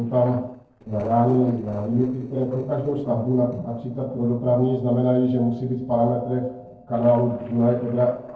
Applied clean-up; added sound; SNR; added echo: neural separator model SepFormer DNS4.